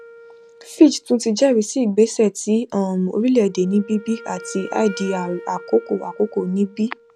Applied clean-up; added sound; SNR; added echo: none; Wind instrument, woodwind instrument; 20 dB; none.